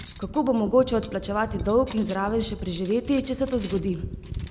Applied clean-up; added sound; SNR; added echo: none; Cutlery, silverware; 11 dB; none.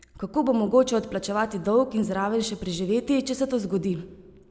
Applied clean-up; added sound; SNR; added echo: none; none; none; none.